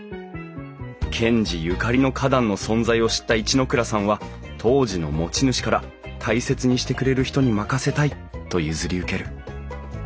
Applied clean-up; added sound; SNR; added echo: none; none; none; none.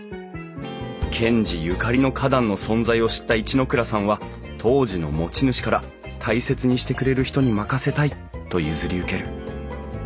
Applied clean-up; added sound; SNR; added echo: none; Guitar; 17 dB; none.